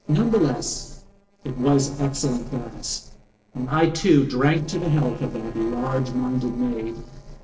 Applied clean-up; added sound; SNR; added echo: neural separator model SepFormer DNS4.